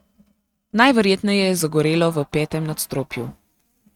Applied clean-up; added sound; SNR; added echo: neural mask model RNNoise.